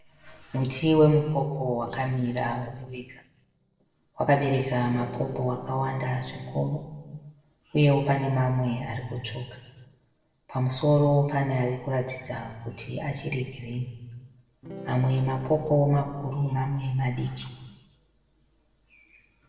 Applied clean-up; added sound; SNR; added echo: neural separator model SepFormer DNS4.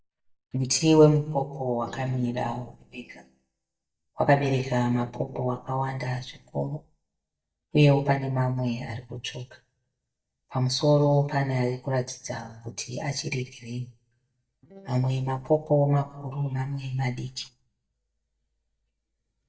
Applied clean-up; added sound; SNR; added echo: neural mask model DeepFilterNet 3.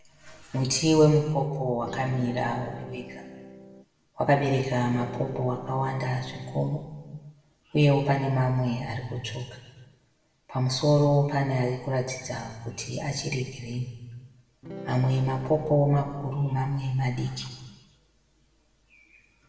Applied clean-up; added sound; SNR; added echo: none; Electric guitar / Strum; 14 dB; reverberation time 1.2 s.